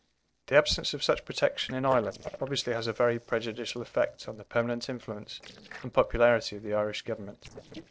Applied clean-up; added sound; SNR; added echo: neural separator model SepFormer DNS4.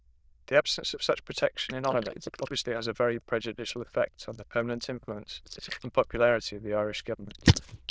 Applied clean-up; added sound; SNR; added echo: neural diffusion model UNIVERSE++.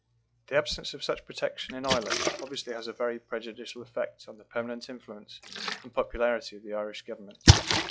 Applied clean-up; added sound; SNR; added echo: classical method log-MMSE.